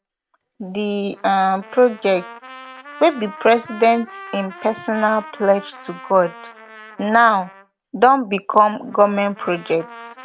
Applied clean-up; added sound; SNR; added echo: none; Trumpet; 19 dB; none.